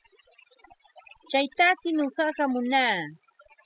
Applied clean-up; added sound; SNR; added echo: classical method spectral subtraction.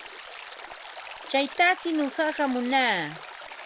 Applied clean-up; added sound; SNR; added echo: none; Stream; 14 dB; none.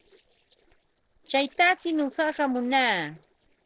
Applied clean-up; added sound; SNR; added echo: neural separator model SepFormer DNS4.